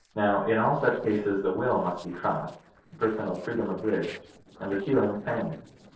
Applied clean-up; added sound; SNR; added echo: neural separator model SepFormer DNS4.